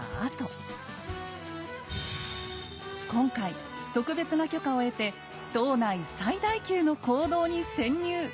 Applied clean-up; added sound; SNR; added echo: none; none; none; none.